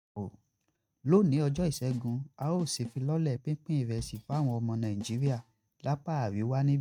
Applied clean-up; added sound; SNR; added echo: neural mask model RNNoise.